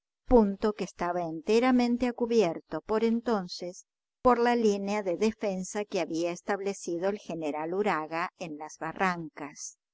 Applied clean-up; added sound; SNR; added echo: none; none; none; none.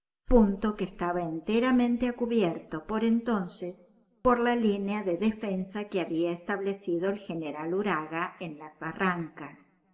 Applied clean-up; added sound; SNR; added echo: none; none; none; reverberation time 0.8 s.